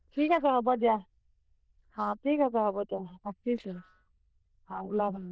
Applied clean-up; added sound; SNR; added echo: neural diffusion model UNIVERSE++.